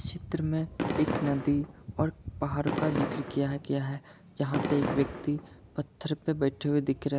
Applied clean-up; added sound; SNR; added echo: none; Fireworks; 4 dB; none.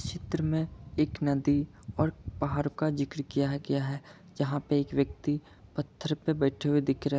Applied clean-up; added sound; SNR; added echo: none; none; none; none.